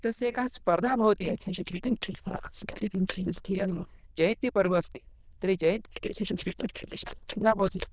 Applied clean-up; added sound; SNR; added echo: neural diffusion model UNIVERSE++.